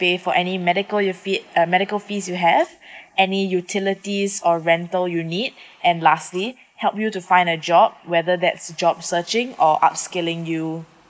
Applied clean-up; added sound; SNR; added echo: neural mask model Resemble Enhance denoiser.